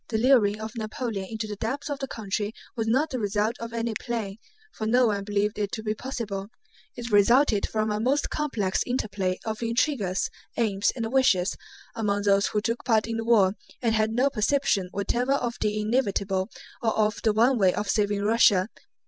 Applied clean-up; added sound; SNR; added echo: none; none; none; none.